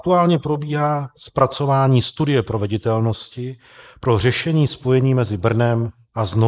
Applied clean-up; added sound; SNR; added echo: neural mask model Resemble Enhance denoiser.